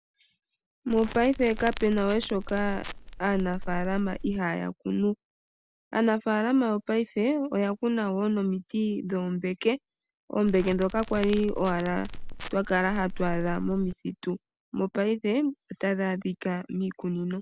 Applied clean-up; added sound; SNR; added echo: none; Crackle; 8 dB; none.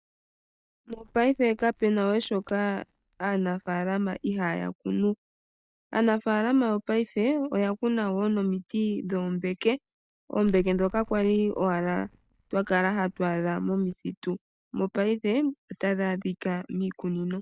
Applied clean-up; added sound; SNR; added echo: neural mask model DeepFilterNet 3.